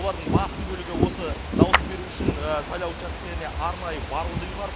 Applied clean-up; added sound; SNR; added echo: none; Clapping + Fireworks / Ocean; -5 dB; none.